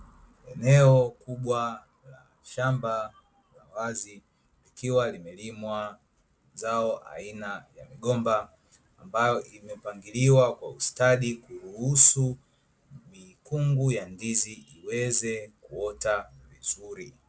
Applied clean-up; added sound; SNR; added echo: none; none; none; none.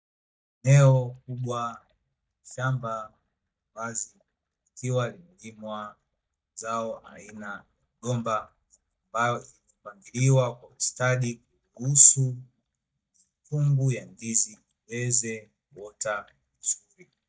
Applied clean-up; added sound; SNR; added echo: neural mask model DeepFilterNet 3.